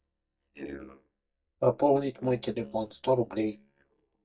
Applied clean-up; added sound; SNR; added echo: neural mask model DeepFilterNet 3.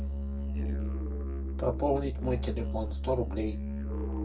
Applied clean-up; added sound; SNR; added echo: none; Musical instrument; -2 dB; reverberation time 0.2 s.